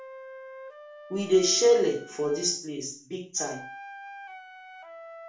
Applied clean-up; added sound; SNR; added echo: none; Wind instrument, woodwind instrument; 16 dB; reverberation time 0.4 s.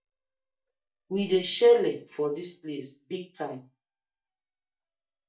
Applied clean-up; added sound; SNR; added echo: neural mask model DeepFilterNet 3.